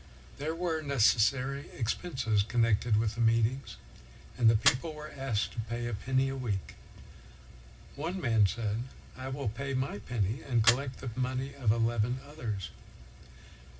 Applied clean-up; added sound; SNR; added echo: none; Fire; 13 dB; reverberation time 0.4 s.